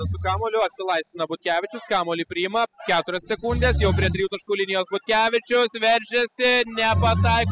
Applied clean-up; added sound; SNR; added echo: classical method spectral subtraction.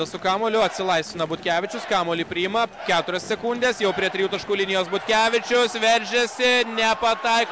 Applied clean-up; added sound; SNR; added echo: none; none; none; none.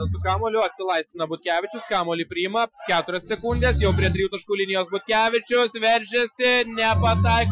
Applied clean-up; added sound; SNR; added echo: classical method Wiener filter.